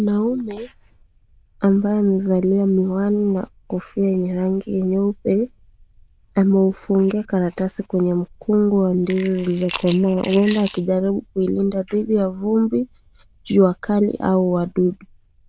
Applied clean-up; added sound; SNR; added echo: neural diffusion model UNIVERSE++.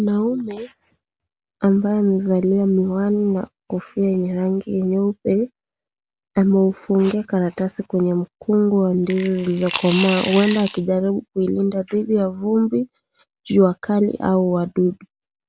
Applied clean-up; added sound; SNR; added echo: none; Coin (dropping) / Glass; 9 dB; none.